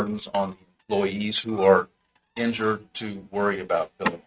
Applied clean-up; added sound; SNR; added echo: neural mask model RNNoise.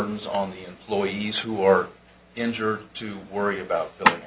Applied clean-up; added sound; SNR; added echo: none; none; none; none.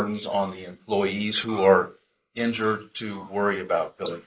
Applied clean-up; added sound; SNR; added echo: neural mask model Resemble Enhance denoiser.